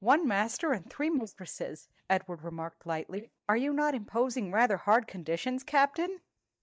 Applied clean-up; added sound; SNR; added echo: neural mask model DeepFilterNet 3.